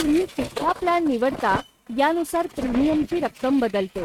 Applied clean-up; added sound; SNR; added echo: neural mask model RNNoise.